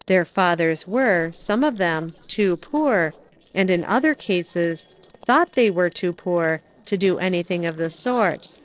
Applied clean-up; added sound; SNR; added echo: neural separator model SepFormer DNS4.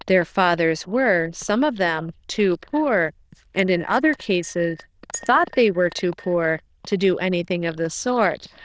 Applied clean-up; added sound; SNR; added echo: neural diffusion model UNIVERSE++.